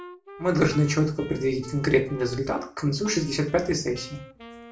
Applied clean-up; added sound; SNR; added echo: none; Wind instrument, woodwind instrument; 19 dB; reverberation time 0.3 s.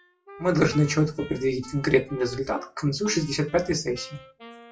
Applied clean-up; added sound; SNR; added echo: classical method WPE with log-MMSE.